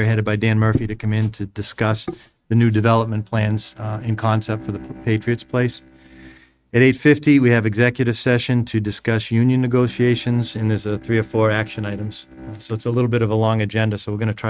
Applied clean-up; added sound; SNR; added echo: neural mask model RNNoise.